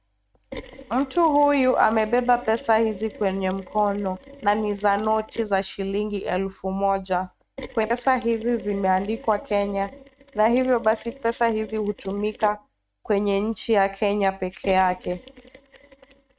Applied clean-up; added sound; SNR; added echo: neural mask model RNNoise.